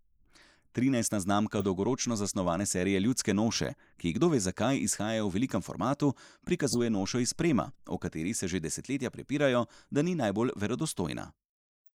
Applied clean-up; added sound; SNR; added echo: neural mask model Resemble Enhance denoiser.